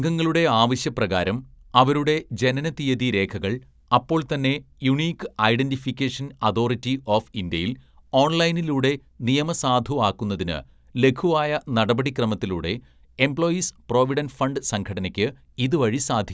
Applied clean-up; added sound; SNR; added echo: none; none; none; none.